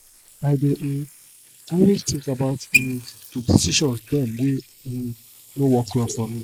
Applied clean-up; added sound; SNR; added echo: neural mask model Resemble Enhance denoiser.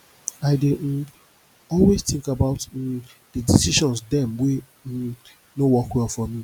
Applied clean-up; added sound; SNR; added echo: none; none; none; none.